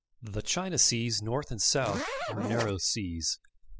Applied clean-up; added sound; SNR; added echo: classical method spectral subtraction.